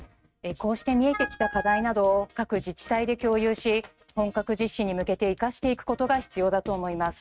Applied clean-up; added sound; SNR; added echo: neural mask model RNNoise.